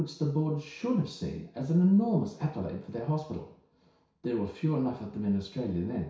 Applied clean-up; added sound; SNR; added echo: none; none; none; reverberation time 0.6 s.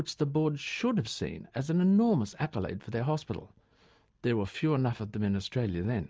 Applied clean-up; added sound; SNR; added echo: none; none; none; none.